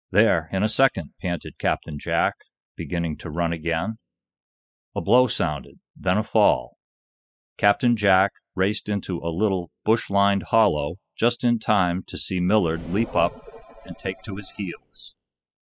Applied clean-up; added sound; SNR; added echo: classical method spectral subtraction.